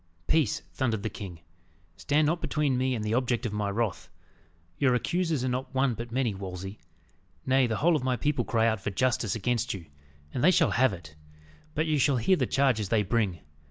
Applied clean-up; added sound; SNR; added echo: none; none; none; none.